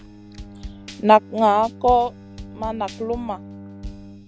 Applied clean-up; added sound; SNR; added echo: none; Drum / Drum kit + Bowed string instrument; 15 dB; none.